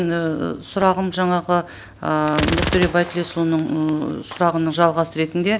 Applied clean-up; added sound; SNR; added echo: none; Gunshot, gunfire; 10 dB; none.